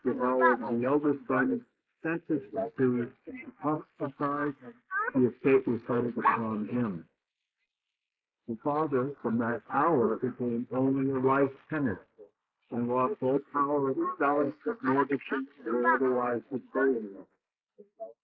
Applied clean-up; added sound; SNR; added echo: neural mask model Resemble Enhance denoiser.